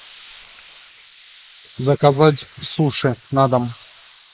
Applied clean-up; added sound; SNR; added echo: neural mask model Resemble Enhance denoiser.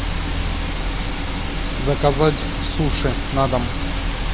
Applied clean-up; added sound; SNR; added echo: none; none; none; none.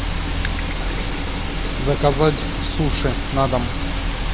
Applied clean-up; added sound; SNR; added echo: none; Gurgling; 17 dB; none.